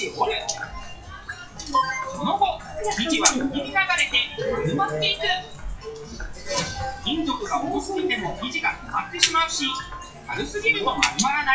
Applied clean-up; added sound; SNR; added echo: classical method WPE with log-MMSE.